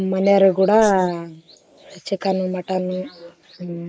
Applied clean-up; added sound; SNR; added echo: neural mask model Resemble Enhance denoiser.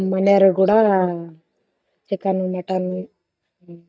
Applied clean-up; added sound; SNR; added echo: neural mask model DeepFilterNet 3.